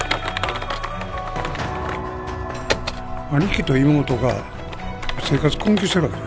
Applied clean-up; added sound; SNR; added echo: none; Typing + Hammer; 8 dB; none.